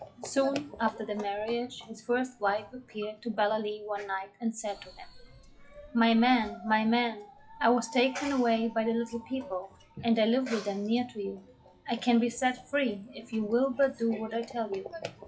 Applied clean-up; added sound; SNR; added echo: classical method WPE with log-MMSE.